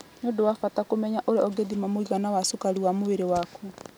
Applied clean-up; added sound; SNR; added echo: none; none; none; none.